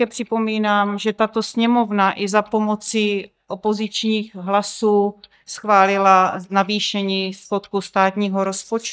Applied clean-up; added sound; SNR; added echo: neural mask model DeepFilterNet 3.